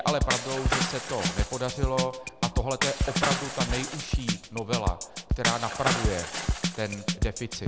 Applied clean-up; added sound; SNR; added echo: none; Shatter / Crushing + Drum kit; -3 dB; none.